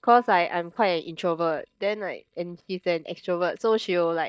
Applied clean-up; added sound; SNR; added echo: neural mask model DeepFilterNet 3.